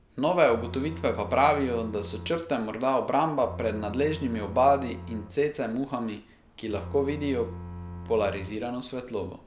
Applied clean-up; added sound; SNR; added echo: none; Bowed string instrument; 13 dB; none.